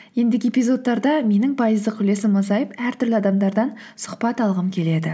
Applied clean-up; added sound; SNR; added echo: none; none; none; none.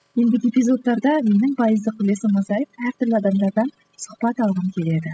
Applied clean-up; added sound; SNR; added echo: classical method spectral subtraction.